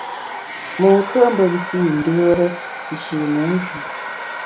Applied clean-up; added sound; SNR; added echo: none; Domestic sounds, home sounds; 10 dB; none.